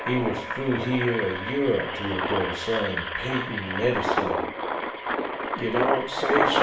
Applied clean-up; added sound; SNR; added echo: none; Engine; 0 dB; reverberation time 0.6 s.